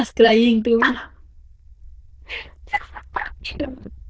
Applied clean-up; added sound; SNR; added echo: neural diffusion model UNIVERSE++.